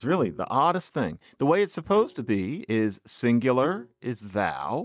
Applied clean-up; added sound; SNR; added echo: neural mask model DeepFilterNet 3.